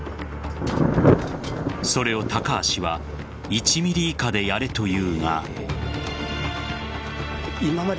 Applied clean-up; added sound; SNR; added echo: none; Thunder; 3 dB; none.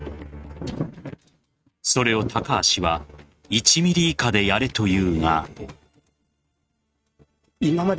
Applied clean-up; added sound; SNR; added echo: neural mask model RNNoise.